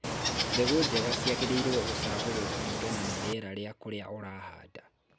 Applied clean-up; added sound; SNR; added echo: none; Water / Bird; -2 dB; none.